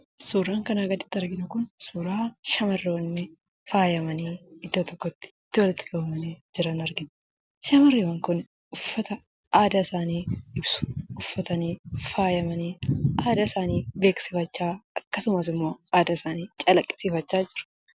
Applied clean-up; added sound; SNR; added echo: none; none; none; none.